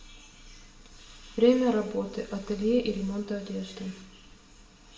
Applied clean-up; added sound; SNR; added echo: none; none; none; reverberation time 0.7 s.